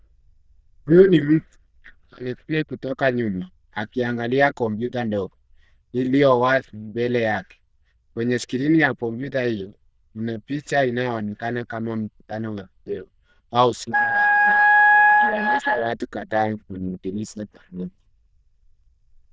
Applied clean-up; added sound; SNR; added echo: neural diffusion model UNIVERSE++.